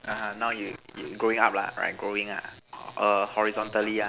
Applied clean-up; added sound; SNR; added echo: none; none; none; none.